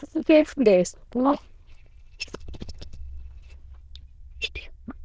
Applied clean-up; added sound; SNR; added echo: neural diffusion model UNIVERSE++.